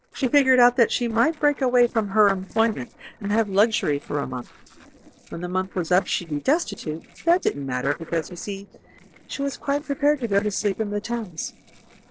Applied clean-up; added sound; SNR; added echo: neural separator model SepFormer DNS4.